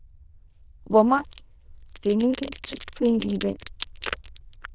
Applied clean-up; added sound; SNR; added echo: neural diffusion model UNIVERSE++.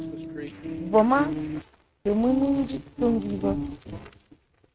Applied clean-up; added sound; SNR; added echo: neural mask model RNNoise.